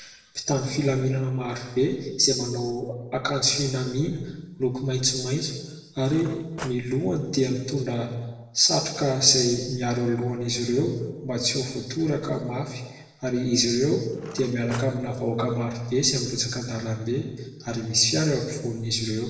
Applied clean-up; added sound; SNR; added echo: neural separator model SepFormer DNS4.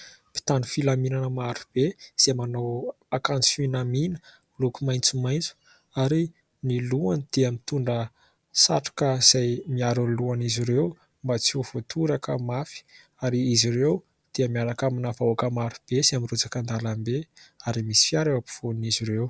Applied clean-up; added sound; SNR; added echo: none; none; none; none.